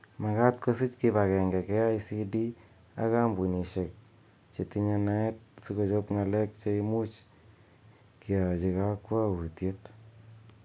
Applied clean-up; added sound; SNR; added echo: none; none; none; none.